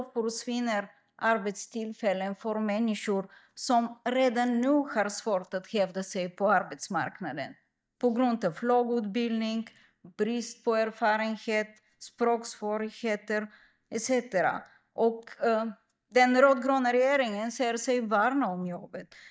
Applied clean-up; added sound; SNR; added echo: neural mask model DeepFilterNet 3.